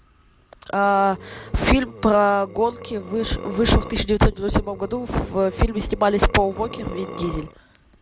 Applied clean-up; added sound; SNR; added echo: none; Burping, eructation; 16 dB; none.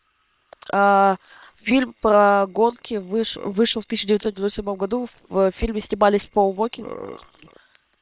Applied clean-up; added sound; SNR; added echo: neural separator model SepFormer WHAM!.